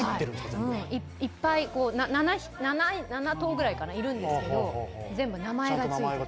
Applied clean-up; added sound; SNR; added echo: none; none; none; none.